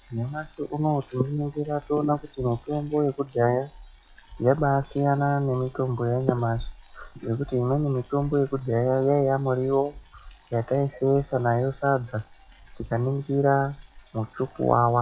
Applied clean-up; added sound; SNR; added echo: classical method log-MMSE.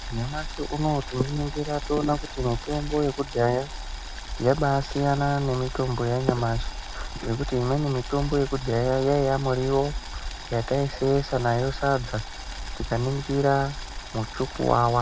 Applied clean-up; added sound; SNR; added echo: none; Boiling; 9 dB; none.